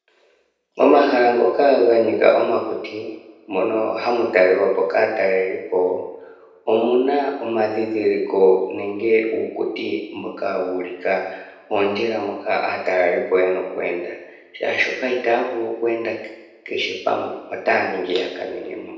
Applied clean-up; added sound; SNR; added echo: none; none; none; reverberation time 0.9 s.